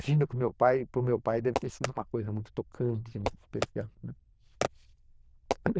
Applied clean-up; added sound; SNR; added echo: neural diffusion model UNIVERSE++.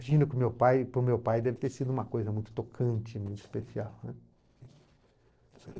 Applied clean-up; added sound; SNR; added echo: neural separator model SepFormer DNS4.